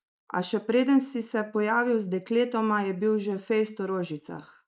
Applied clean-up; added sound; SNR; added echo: neural mask model Resemble Enhance denoiser.